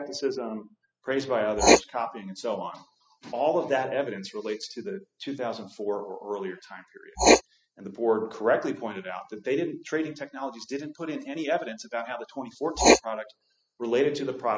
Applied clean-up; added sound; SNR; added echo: classical method spectral subtraction.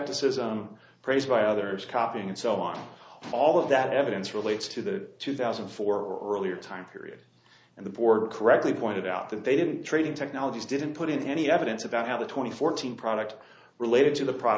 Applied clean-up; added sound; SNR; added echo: none; none; none; none.